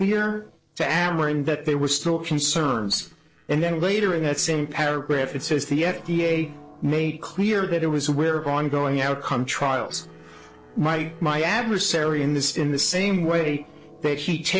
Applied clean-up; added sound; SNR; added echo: neural separator model SepFormer DNS4.